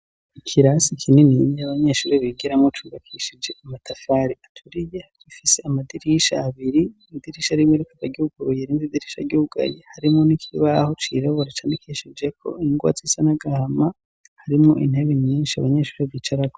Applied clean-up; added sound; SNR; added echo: none; none; none; none.